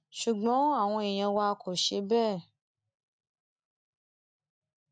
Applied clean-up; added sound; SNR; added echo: none; none; none; none.